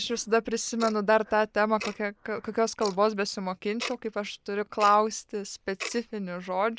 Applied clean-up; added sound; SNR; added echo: neural mask model Resemble Enhance denoiser.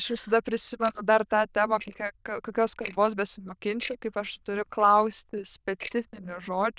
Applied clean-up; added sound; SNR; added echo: neural diffusion model UNIVERSE++.